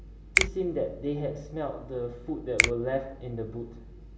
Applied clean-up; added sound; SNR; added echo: none; Finger snapping; -1 dB; reverberation time 0.9 s.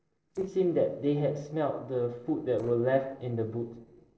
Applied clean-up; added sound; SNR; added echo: neural separator model SepFormer DNS4.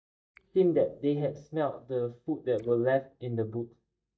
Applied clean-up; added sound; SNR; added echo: neural mask model DeepFilterNet 3.